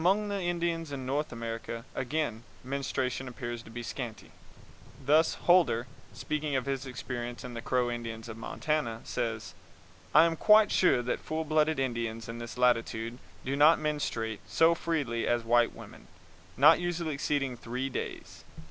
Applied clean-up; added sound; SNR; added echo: none; none; none; none.